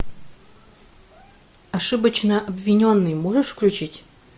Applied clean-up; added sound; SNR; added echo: none; none; none; none.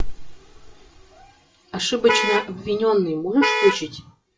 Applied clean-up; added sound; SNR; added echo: classical method WPE with log-MMSE.